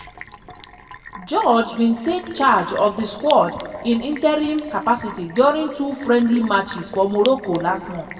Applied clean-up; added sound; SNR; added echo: none; Sink (filling or washing); 18 dB; reverberation time 1.5 s.